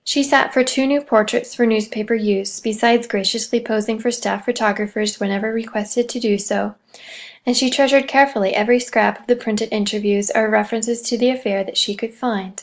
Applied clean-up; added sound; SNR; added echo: none; none; none; none.